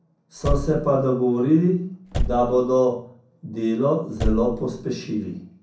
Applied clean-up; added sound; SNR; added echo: none; Slam / Car; 6 dB; reverberation time 0.6 s.